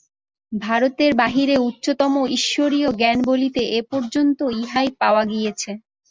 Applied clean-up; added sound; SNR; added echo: none; none; none; none.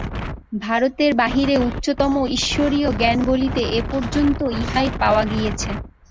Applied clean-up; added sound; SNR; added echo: none; Wind; 8 dB; none.